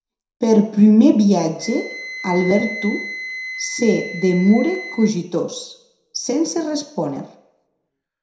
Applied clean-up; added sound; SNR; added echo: none; Wind instrument, woodwind instrument; 15 dB; reverberation time 0.6 s.